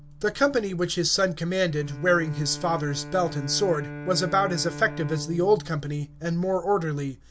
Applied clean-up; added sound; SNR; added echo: none; Bowed string instrument; 14 dB; none.